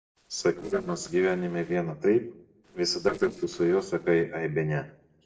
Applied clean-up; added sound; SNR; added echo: neural separator model SepFormer DNS4.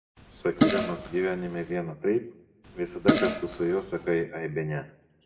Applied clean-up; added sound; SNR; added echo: none; Fart; -1 dB; reverberation time 0.6 s.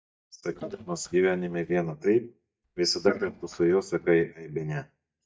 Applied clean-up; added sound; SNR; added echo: neural mask model DeepFilterNet 3.